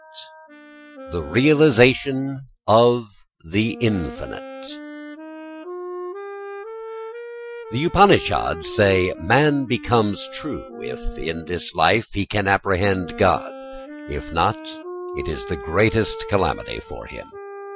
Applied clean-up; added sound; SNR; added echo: classical method Wiener filter.